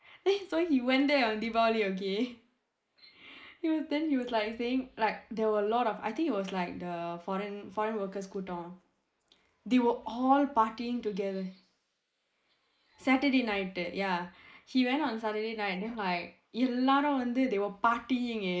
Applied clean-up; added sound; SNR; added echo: neural mask model Resemble Enhance denoiser.